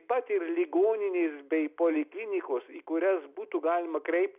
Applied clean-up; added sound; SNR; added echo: none; none; none; none.